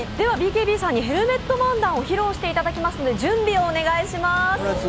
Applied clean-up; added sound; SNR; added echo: none; Water; 12 dB; none.